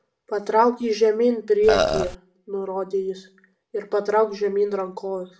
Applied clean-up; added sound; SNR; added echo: none; Burping, eructation; -1 dB; reverberation time 0.3 s.